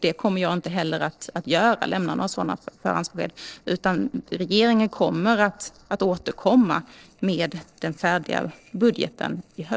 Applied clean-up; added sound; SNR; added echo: neural separator model SepFormer DNS4.